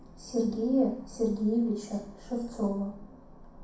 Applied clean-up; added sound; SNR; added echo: none; Bark; 20 dB; reverberation time 0.6 s.